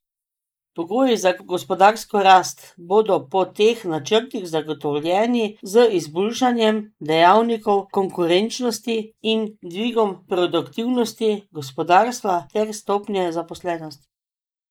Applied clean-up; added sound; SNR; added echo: neural mask model Resemble Enhance denoiser.